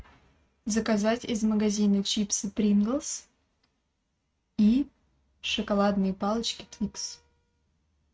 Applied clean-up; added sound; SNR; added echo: neural mask model RNNoise.